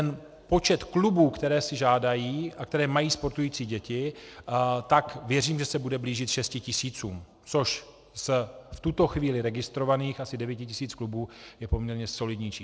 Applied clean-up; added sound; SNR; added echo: none; none; none; none.